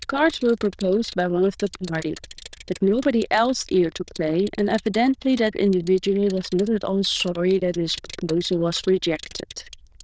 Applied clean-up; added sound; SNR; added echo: neural diffusion model UNIVERSE++.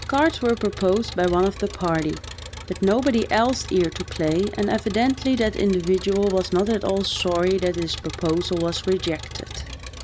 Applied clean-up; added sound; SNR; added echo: none; Engine; 13 dB; none.